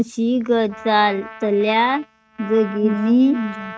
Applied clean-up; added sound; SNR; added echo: neural mask model RNNoise.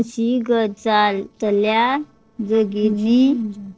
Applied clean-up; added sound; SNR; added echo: neural separator model SepFormer DNS4.